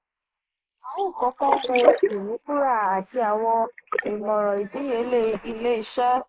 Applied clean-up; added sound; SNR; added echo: neural mask model Resemble Enhance denoiser.